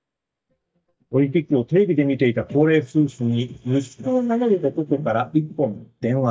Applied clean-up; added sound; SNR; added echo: neural mask model DeepFilterNet 3.